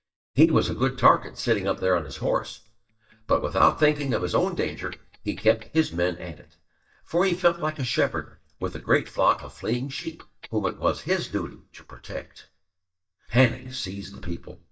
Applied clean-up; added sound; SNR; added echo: neural mask model DeepFilterNet 3.